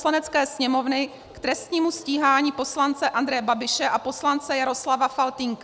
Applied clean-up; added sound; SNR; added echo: none; none; none; none.